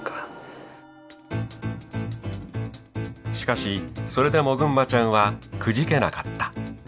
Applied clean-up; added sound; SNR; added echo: none; none; none; none.